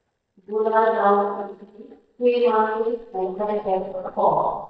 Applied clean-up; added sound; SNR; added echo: neural mask model DeepFilterNet 3.